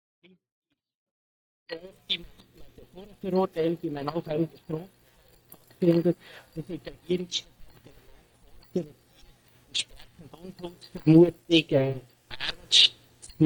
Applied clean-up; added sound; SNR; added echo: neural mask model DeepFilterNet 3.